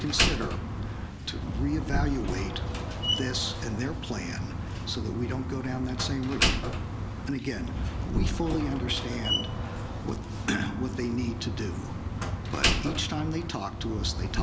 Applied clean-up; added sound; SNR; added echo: none; Slam; -2 dB; none.